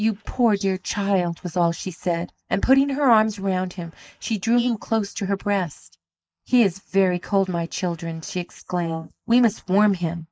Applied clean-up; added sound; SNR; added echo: neural mask model Resemble Enhance denoiser.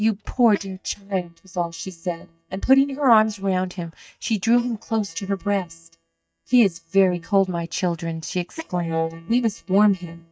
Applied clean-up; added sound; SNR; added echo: neural mask model DeepFilterNet 3.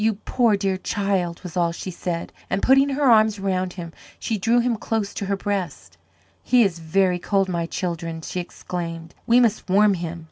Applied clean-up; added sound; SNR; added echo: none; none; none; none.